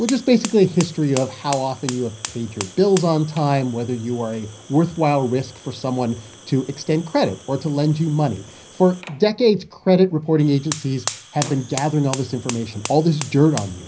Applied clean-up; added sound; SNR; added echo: none; Fire; 15 dB; reverberation time 0.4 s.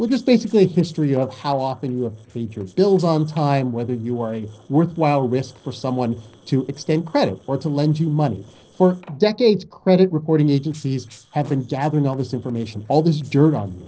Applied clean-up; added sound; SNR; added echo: neural separator model SepFormer DNS4.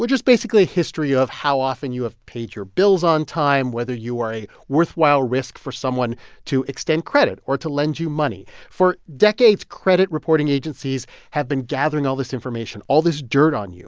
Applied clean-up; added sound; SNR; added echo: none; none; none; none.